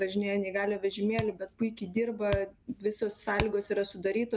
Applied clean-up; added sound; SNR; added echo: none; Hands; 10 dB; none.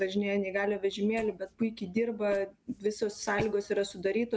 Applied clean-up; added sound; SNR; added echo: neural mask model Resemble Enhance denoiser.